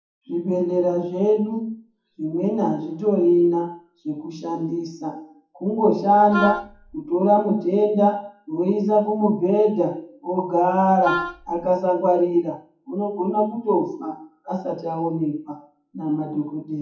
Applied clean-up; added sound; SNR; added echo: classical method WPE with log-MMSE.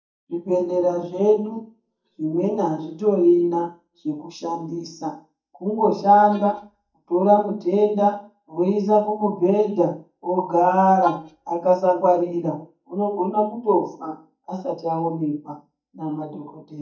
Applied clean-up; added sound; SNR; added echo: neural mask model DeepFilterNet 3.